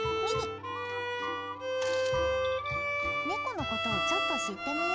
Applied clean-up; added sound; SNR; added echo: none; Bowed string instrument; -5 dB; none.